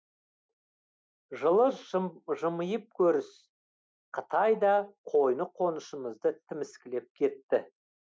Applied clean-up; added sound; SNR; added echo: none; none; none; none.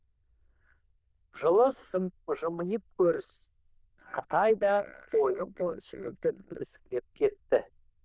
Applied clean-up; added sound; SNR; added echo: neural diffusion model UNIVERSE++.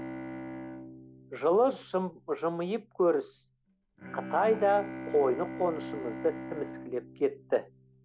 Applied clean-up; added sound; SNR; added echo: none; Bowed string instrument; 11 dB; none.